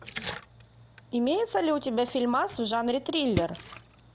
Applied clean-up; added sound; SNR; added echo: none; Splash, splatter; 12 dB; none.